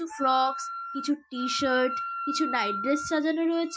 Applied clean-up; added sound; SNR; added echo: classical method Wiener filter.